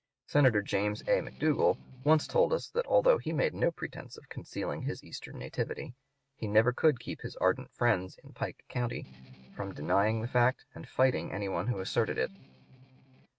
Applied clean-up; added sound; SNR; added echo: neural mask model RNNoise.